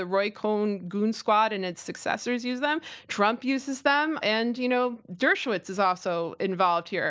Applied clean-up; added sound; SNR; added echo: none; none; none; none.